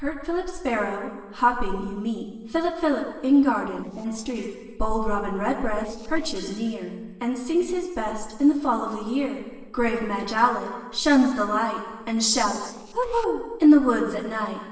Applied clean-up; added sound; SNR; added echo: neural separator model SepFormer DNS4.